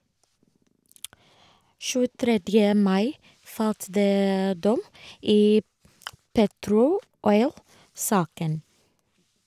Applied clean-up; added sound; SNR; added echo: none; none; none; none.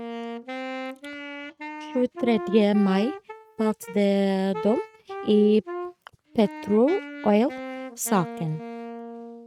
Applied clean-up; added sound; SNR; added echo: neural mask model RNNoise.